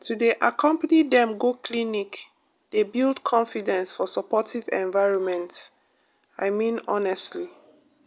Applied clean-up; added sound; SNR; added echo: none; none; none; none.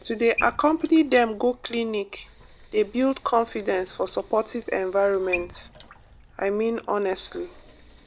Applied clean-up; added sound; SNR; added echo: none; Sink (filling or washing) / Water tap, faucet; 17 dB; none.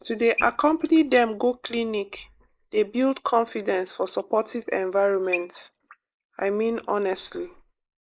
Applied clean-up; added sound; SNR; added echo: neural mask model Resemble Enhance denoiser.